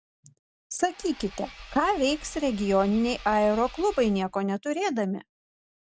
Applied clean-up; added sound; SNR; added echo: none; Engine / Car; 17 dB; none.